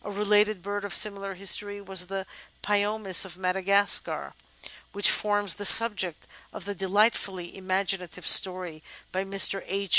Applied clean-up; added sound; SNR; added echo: none; none; none; none.